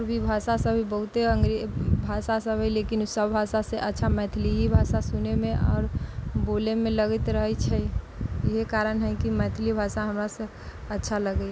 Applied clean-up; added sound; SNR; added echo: none; none; none; none.